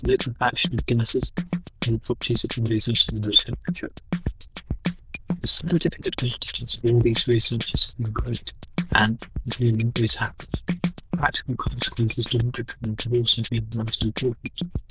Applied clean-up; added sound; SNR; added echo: neural diffusion model UNIVERSE++.